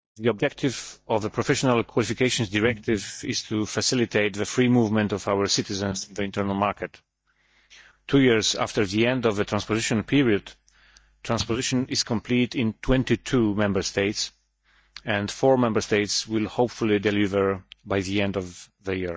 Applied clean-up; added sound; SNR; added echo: neural mask model DeepFilterNet 3.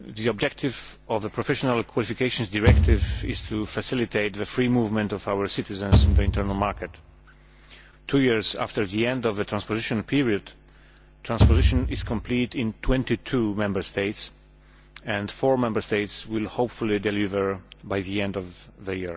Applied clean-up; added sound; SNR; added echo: none; Bass drum / Thump, thud; -4 dB; none.